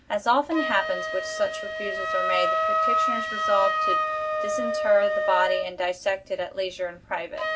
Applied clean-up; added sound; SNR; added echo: none; Wind instrument, woodwind instrument; 0 dB; reverberation time 0.2 s.